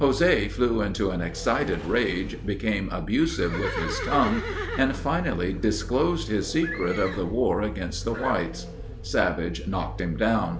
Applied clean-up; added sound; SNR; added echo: none; Livestock, farm animals, working animals + Vehicle; 8 dB; none.